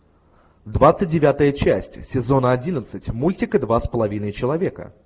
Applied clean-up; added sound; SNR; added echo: none; none; none; none.